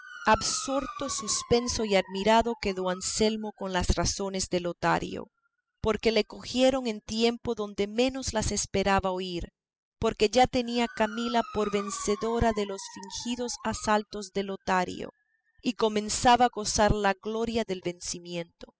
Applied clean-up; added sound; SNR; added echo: classical method spectral subtraction.